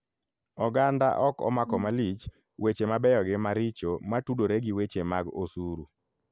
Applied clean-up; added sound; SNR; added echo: none; Brass instrument; 11 dB; none.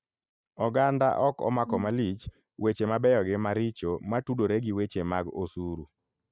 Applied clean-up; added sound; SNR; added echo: neural mask model RNNoise.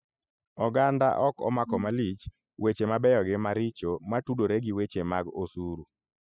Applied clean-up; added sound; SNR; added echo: classical method spectral subtraction.